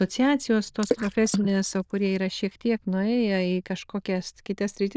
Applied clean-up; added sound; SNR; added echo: neural diffusion model UNIVERSE++.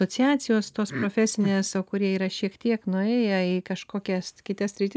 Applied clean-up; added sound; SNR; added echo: none; none; none; none.